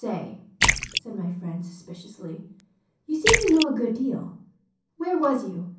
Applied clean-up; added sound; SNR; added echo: none; Splash, splatter; 1 dB; reverberation time 0.6 s.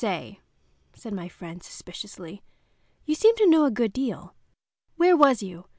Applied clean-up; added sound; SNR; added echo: none; none; none; none.